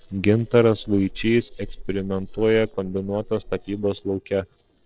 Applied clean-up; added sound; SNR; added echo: neural separator model SepFormer DNS4.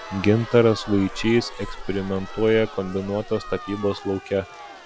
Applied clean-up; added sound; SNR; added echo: none; Rain + Crowd; 13 dB; none.